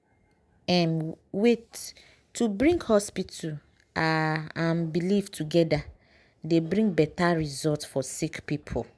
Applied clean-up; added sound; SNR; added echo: none; none; none; none.